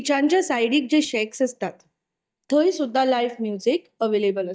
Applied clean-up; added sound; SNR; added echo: neural mask model DeepFilterNet 3.